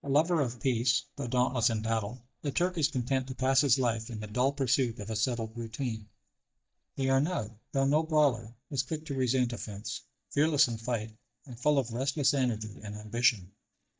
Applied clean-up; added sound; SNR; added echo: neural mask model DeepFilterNet 3.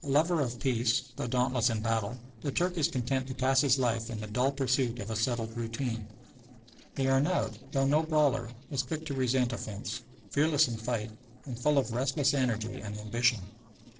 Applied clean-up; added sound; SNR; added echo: neural separator model SepFormer DNS4.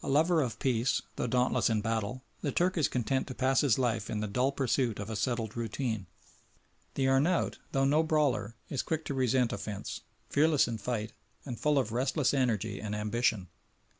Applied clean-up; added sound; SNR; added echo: none; none; none; none.